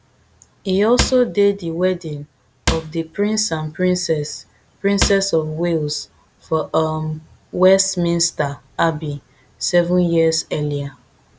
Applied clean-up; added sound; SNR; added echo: none; Cupboard open or close / Drawer open or close; 6 dB; none.